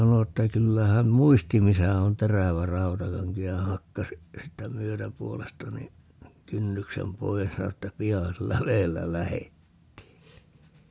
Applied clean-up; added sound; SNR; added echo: none; none; none; none.